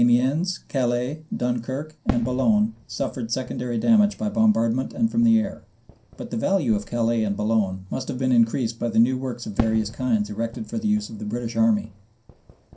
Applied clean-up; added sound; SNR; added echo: none; Fireworks; 16 dB; reverberation time 0.3 s.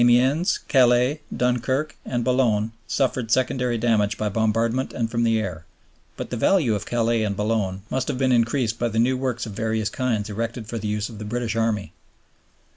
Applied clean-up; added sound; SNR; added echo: none; none; none; none.